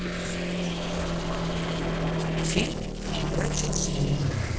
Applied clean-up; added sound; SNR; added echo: neural separator model SepFormer DNS4.